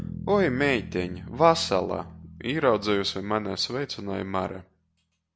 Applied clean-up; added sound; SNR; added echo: none; Bass guitar; 15 dB; none.